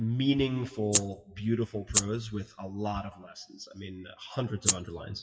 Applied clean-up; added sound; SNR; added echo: classical method WPE with log-MMSE.